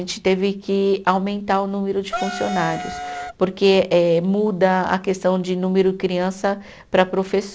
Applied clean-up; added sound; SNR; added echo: none; Wind instrument, woodwind instrument; 8 dB; none.